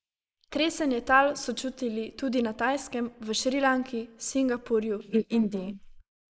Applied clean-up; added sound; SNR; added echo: neural mask model Resemble Enhance denoiser.